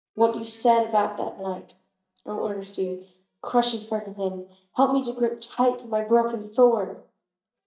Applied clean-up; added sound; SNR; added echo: neural mask model DeepFilterNet 3.